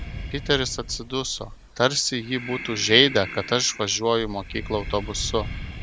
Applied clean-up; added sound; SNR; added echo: none; Breathing; 11 dB; none.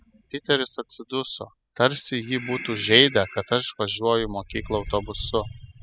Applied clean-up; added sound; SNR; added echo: classical method spectral subtraction.